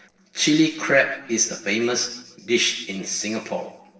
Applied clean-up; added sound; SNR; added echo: neural separator model SepFormer DNS4.